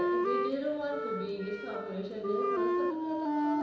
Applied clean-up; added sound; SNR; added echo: none; Wind instrument, woodwind instrument; -4 dB; reverberation time 1.0 s.